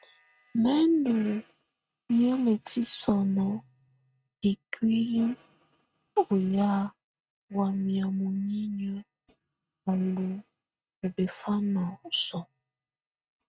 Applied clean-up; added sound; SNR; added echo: neural mask model RNNoise.